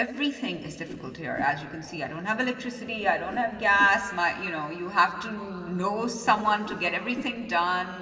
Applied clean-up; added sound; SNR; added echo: none; Whoosh, swoosh, swish; 16 dB; reverberation time 2.7 s.